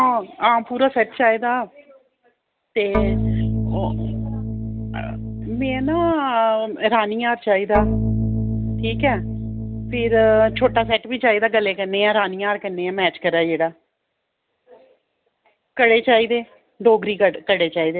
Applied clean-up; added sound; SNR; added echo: none; Organ; 2 dB; none.